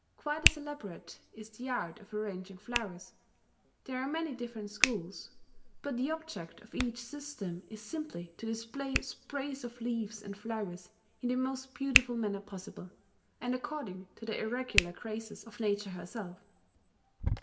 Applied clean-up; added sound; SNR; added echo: none; Hands; 1 dB; reverberation time 0.7 s.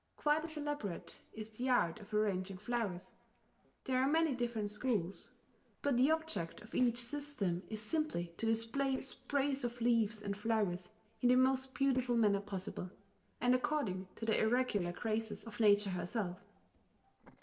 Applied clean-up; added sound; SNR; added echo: neural separator model SepFormer DNS4.